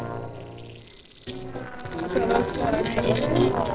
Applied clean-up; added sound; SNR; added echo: neural separator model SepFormer DNS4.